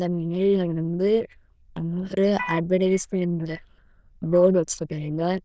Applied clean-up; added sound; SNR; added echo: neural diffusion model UNIVERSE++.